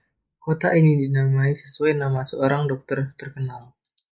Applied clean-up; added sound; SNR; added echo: neural mask model Resemble Enhance denoiser.